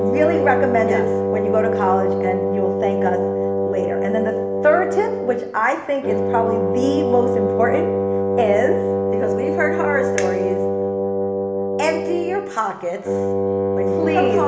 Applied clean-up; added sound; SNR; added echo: none; Wind instrument, woodwind instrument; -2 dB; reverberation time 1.0 s.